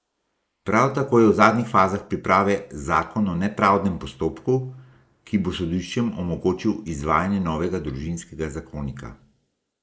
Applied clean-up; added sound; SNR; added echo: neural mask model Resemble Enhance denoiser.